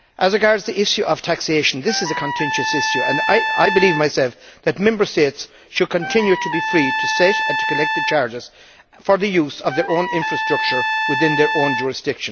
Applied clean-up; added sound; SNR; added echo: none; Trumpet; 4 dB; none.